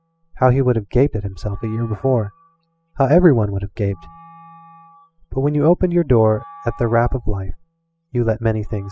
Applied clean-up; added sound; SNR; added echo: classical method spectral subtraction.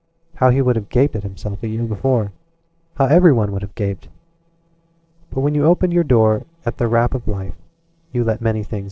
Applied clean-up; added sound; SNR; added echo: neural separator model SepFormer DNS4.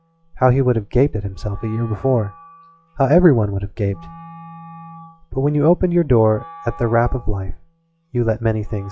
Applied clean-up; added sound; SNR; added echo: classical method log-MMSE.